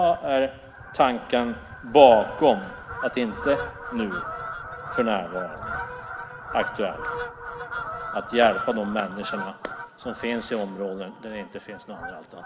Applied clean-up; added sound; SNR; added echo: none; Fowl; 10 dB; none.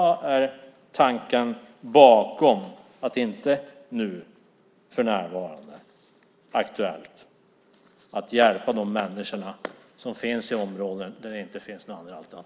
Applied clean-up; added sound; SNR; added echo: none; none; none; none.